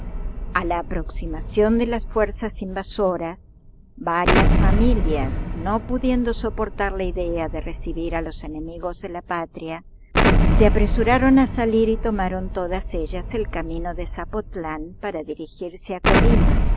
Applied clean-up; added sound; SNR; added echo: none; Explosion; -2 dB; none.